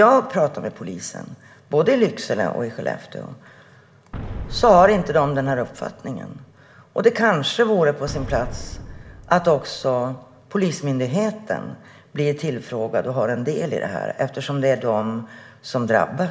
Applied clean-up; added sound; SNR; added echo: none; Boom; 13 dB; reverberation time 0.3 s.